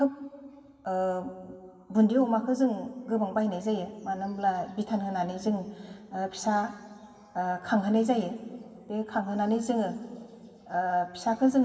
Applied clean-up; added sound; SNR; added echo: none; none; none; reverberation time 1.9 s.